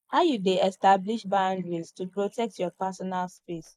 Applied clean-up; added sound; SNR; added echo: neural mask model Resemble Enhance denoiser.